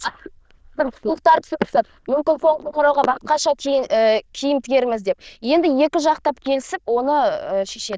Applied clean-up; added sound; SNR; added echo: neural diffusion model UNIVERSE++.